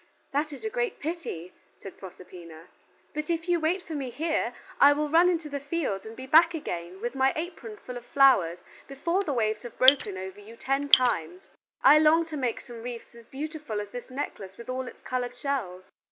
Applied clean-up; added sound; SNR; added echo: none; Drip; -1 dB; none.